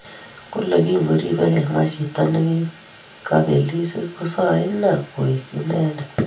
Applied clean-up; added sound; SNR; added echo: none; none; none; reverberation time 0.2 s.